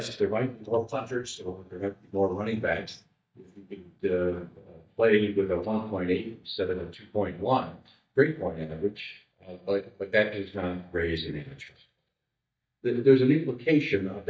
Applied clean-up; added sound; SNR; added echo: neural mask model DeepFilterNet 3.